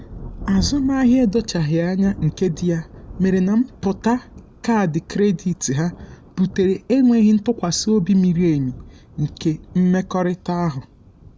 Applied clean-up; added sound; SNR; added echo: none; Thunder; 17 dB; none.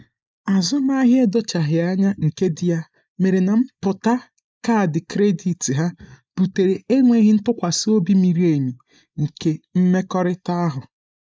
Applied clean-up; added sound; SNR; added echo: neural mask model Resemble Enhance denoiser.